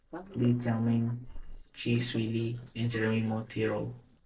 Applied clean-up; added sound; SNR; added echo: neural separator model SepFormer DNS4.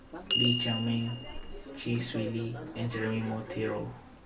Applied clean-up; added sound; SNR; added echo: none; Door / Bell; 1 dB; reverberation time 0.3 s.